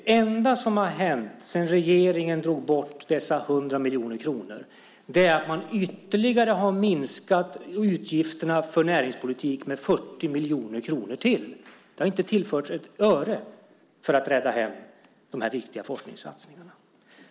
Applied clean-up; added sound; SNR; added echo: none; none; none; none.